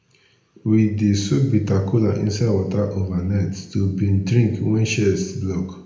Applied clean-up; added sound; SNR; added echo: none; none; none; reverberation time 0.7 s.